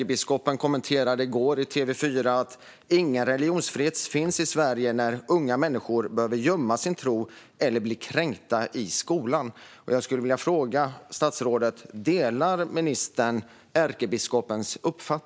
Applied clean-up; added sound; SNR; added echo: none; none; none; none.